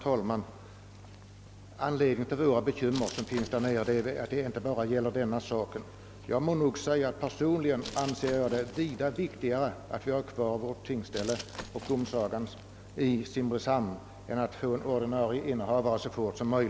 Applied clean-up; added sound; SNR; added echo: none; Glass; 17 dB; none.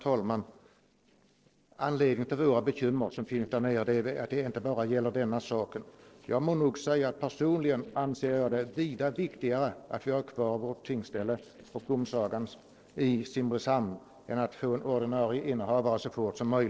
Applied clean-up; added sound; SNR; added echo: neural separator model SepFormer DNS4.